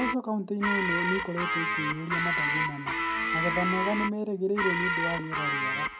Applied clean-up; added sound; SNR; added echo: none; Guitar; -2 dB; none.